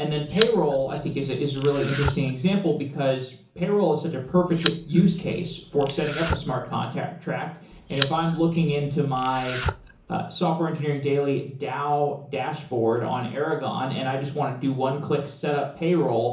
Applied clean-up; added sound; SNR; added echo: none; Domestic sounds, home sounds; 10 dB; reverberation time 0.7 s.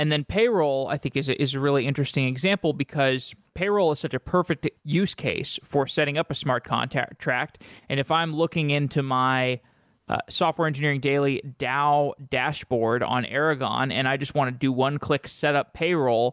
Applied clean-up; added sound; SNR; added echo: none; none; none; none.